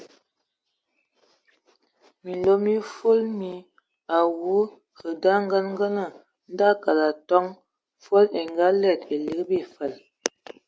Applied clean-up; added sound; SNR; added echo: none; none; none; none.